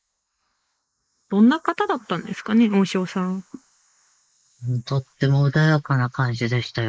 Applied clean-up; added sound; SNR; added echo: neural mask model Resemble Enhance denoiser.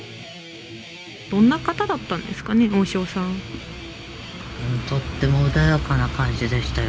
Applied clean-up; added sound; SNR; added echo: none; Guitar; 16 dB; none.